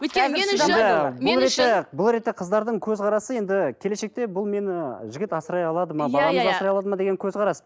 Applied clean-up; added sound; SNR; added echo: none; none; none; none.